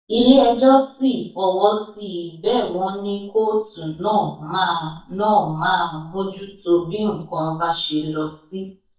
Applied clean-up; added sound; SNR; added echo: neural mask model DeepFilterNet 3.